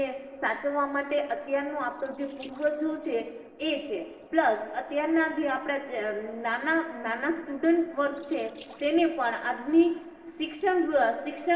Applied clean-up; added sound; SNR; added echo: neural separator model SepFormer DNS4.